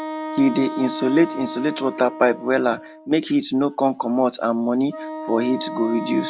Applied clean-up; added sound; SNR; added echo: none; Wind instrument, woodwind instrument; 11 dB; none.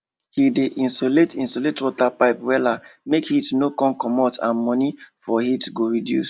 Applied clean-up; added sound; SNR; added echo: none; none; none; none.